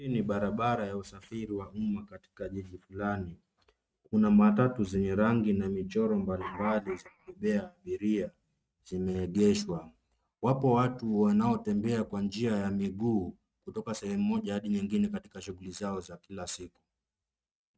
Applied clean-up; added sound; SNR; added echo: neural mask model RNNoise.